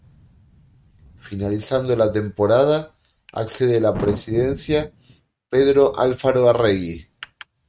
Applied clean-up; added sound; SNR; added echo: neural mask model RNNoise.